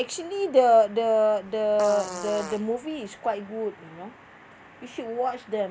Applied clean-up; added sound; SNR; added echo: none; Fart; 13 dB; none.